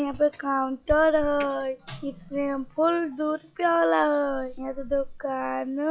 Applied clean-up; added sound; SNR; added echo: classical method log-MMSE.